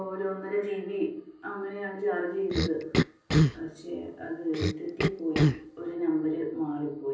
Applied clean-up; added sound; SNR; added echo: none; Cough; -3 dB; reverberation time 0.6 s.